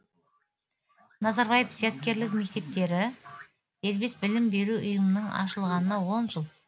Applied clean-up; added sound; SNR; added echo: none; none; none; none.